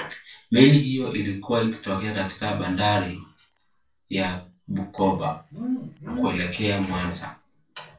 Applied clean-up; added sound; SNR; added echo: neural separator model SepFormer DNS4.